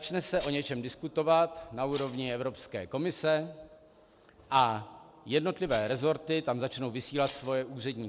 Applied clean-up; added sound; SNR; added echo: none; Rattle; 11 dB; none.